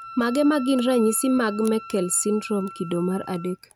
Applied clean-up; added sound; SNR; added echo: none; Wind instrument, woodwind instrument; 16 dB; none.